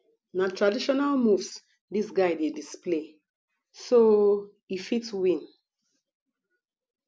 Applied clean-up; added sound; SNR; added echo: none; none; none; none.